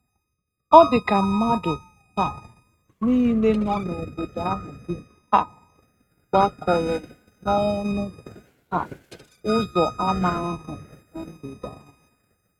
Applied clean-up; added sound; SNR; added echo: neural mask model RNNoise.